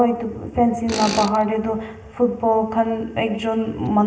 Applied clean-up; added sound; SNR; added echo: none; Tools; 14 dB; reverberation time 1.0 s.